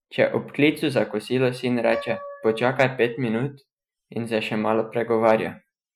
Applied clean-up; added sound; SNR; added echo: classical method Wiener filter.